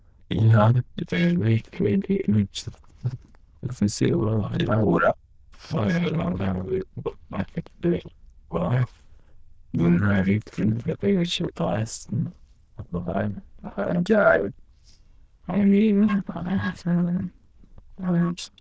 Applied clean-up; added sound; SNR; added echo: neural diffusion model UNIVERSE++.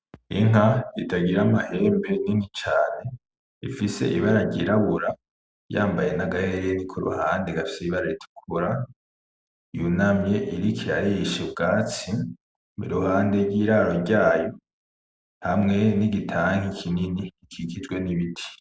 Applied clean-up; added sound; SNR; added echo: none; none; none; none.